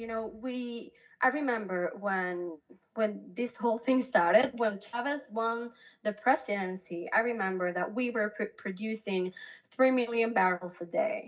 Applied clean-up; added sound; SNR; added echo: none; none; none; reverberation time 0.4 s.